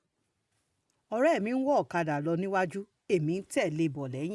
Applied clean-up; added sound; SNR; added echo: none; none; none; none.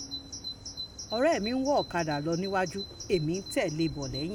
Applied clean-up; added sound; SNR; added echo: none; Bird vocalization, bird call, bird song; 11 dB; none.